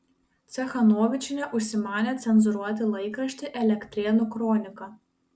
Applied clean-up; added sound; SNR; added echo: none; none; none; none.